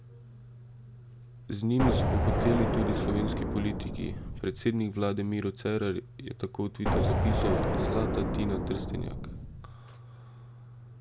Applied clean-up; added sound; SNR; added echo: none; Explosion; -4 dB; none.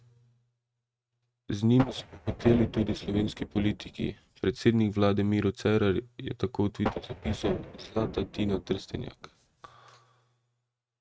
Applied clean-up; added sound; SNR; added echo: neural mask model RNNoise.